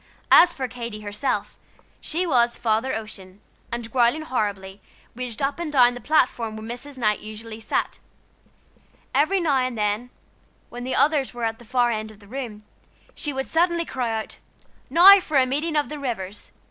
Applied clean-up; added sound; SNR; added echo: none; none; none; none.